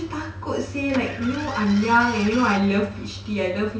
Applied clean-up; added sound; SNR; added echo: none; Engine starting; 14 dB; reverberation time 0.8 s.